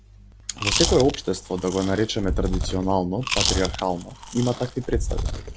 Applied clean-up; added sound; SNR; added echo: none; Chewing, mastication; 3 dB; none.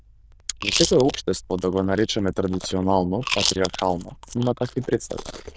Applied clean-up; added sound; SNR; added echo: neural diffusion model UNIVERSE++.